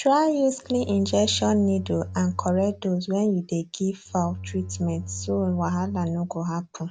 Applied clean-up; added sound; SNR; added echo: none; Bowed string instrument; 13 dB; none.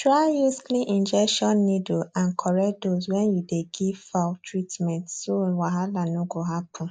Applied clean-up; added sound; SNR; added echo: neural mask model Resemble Enhance denoiser.